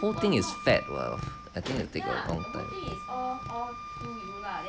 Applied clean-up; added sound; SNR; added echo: none; Wind instrument, woodwind instrument + Tap; 7 dB; none.